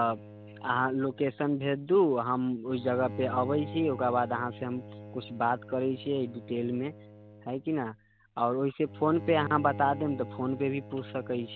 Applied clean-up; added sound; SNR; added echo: none; Bowed string instrument; 14 dB; none.